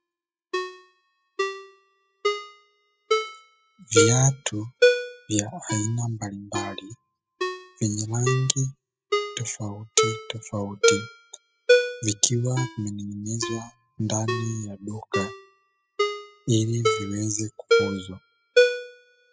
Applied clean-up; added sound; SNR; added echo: classical method spectral subtraction.